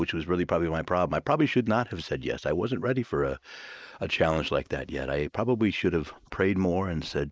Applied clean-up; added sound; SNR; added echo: neural mask model Resemble Enhance denoiser.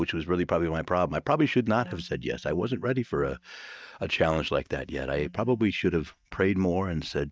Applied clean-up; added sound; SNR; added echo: neural mask model DeepFilterNet 3.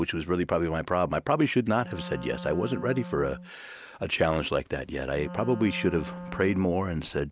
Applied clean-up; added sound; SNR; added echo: none; Wind instrument, woodwind instrument; 12 dB; none.